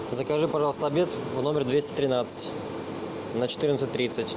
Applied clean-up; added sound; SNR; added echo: none; none; none; none.